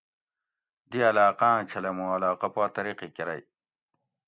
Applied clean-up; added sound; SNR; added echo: none; none; none; none.